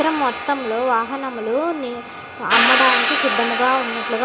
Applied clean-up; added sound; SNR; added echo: none; Hi-hat; 0 dB; none.